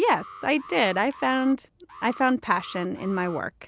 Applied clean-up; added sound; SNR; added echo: none; Alarm; 18 dB; none.